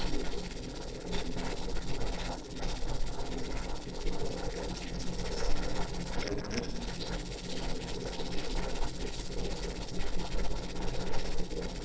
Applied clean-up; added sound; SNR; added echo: neural separator model SepFormer DNS4.